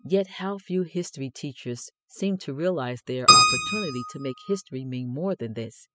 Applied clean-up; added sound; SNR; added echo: classical method spectral subtraction.